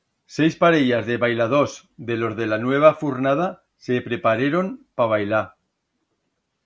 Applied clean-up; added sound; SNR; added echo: none; none; none; none.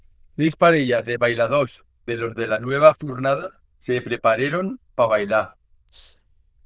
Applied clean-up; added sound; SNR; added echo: neural diffusion model UNIVERSE++.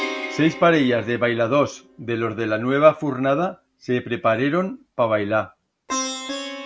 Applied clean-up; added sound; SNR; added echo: none; Plucked string instrument; 13 dB; none.